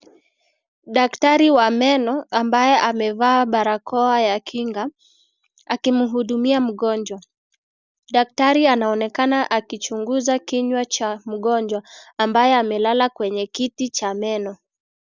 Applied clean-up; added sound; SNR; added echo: none; none; none; none.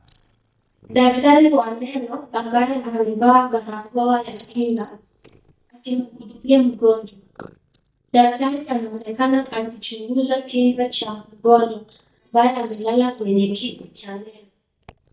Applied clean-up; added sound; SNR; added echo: neural mask model DeepFilterNet 3.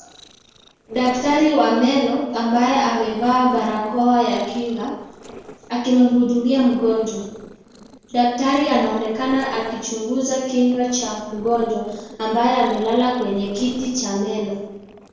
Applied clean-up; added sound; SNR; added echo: neural separator model SepFormer DNS4.